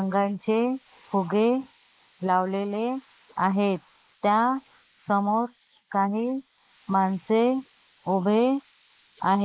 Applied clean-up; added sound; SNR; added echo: neural mask model Resemble Enhance denoiser.